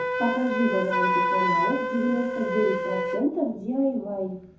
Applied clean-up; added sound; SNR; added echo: none; Wind instrument, woodwind instrument; 1 dB; reverberation time 0.6 s.